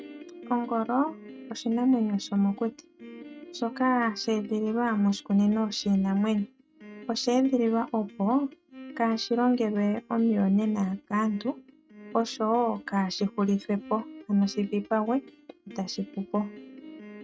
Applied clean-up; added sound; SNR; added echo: neural mask model RNNoise.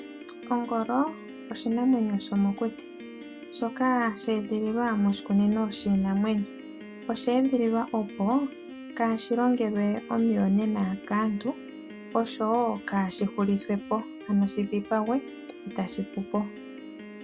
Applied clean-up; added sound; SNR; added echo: none; Piano; 14 dB; none.